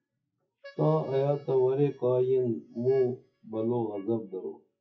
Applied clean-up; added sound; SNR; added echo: classical method WPE with log-MMSE.